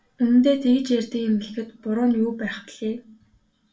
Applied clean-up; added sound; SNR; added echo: none; none; none; reverberation time 0.2 s.